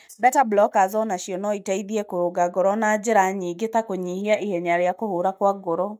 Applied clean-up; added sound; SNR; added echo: neural mask model DeepFilterNet 3.